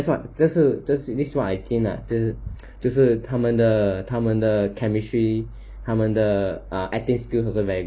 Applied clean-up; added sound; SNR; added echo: none; none; none; none.